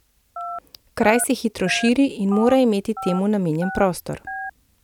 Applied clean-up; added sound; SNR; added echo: none; Telephone; 13 dB; none.